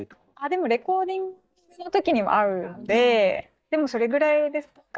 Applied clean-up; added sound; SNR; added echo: neural mask model DeepFilterNet 3.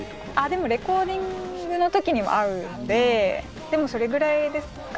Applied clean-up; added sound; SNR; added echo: none; none; none; none.